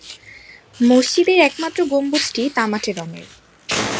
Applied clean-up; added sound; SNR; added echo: none; Fire; 11 dB; none.